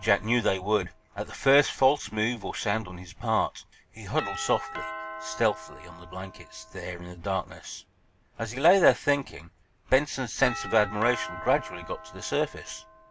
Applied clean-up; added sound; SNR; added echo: none; Doorbell; 15 dB; none.